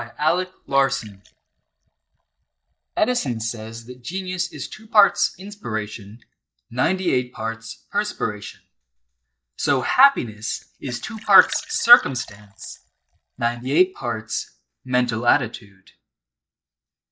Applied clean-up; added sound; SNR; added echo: neural mask model DeepFilterNet 3.